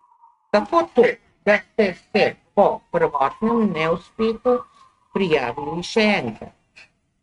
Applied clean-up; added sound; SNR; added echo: neural mask model RNNoise.